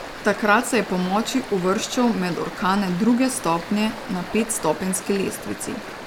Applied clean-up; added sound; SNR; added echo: none; Stream; 12 dB; none.